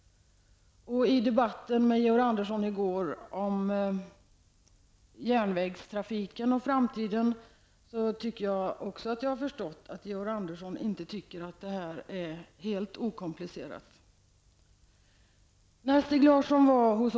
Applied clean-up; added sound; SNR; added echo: none; none; none; none.